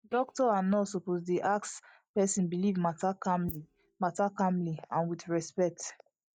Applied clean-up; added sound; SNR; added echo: neural mask model DeepFilterNet 3.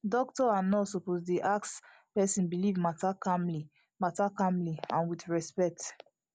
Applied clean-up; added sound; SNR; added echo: none; none; none; none.